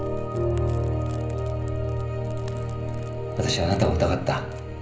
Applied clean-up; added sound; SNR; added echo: none; Crackle; 14 dB; reverberation time 0.5 s.